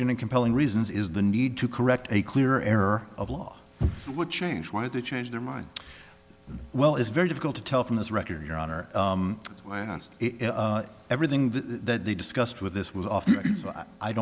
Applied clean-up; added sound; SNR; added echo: none; none; none; none.